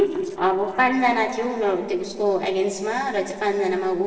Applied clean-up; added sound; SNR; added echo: neural separator model SepFormer DNS4.